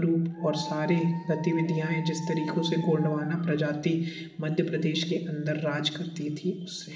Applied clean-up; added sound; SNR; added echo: none; Dog; 14 dB; reverberation time 1.4 s.